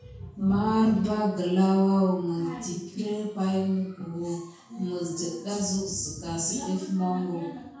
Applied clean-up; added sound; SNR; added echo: none; none; none; reverberation time 0.6 s.